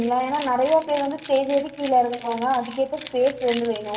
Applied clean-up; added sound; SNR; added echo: none; Keys jangling; 13 dB; reverberation time 1.4 s.